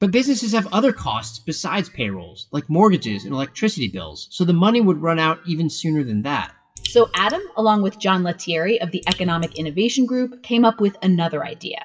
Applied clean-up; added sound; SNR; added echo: classical method WPE with log-MMSE.